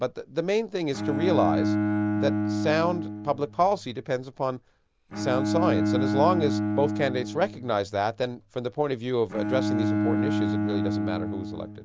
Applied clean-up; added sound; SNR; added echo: none; Bowed string instrument; 0 dB; none.